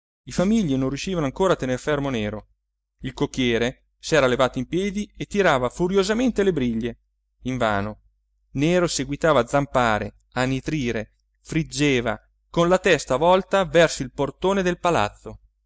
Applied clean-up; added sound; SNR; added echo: neural mask model DeepFilterNet 3.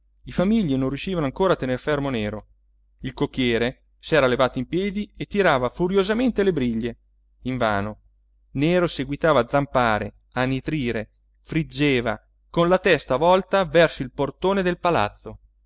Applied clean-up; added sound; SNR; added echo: neural separator model SepFormer DNS4.